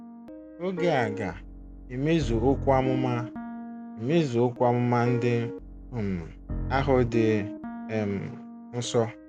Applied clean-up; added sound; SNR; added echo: none; Piano; 8 dB; none.